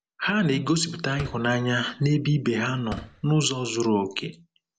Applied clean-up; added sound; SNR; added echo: none; Fireworks; 18 dB; none.